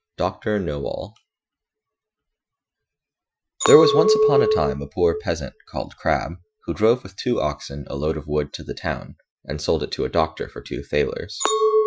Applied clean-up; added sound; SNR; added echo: classical method Wiener filter.